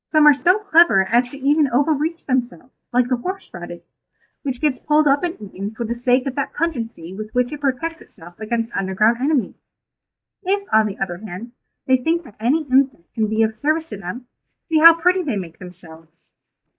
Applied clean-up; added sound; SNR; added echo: neural mask model DeepFilterNet 3.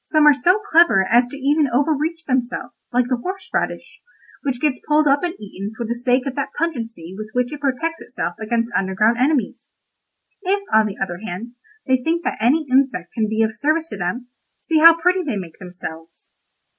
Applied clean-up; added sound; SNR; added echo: none; none; none; none.